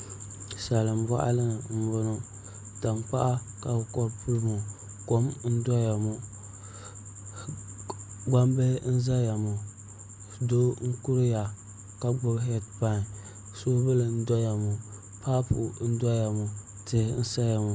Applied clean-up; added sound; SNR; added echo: none; none; none; none.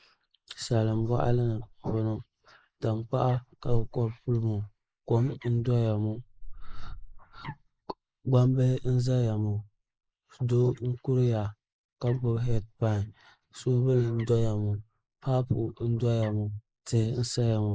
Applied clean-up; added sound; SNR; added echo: neural mask model Resemble Enhance denoiser.